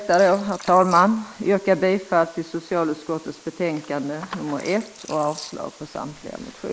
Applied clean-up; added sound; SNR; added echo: neural mask model Resemble Enhance denoiser.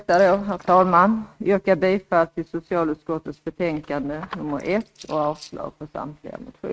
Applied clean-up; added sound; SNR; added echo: neural mask model RNNoise.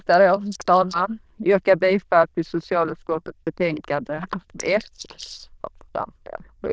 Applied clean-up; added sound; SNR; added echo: neural diffusion model UNIVERSE++.